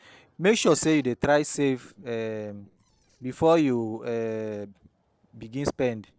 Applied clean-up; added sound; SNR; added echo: neural separator model SepFormer DNS4.